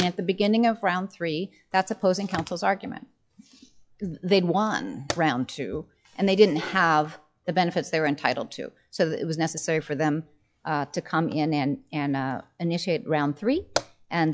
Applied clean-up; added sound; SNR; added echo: classical method log-MMSE.